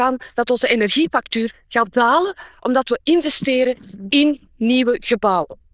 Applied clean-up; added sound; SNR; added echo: neural diffusion model UNIVERSE++.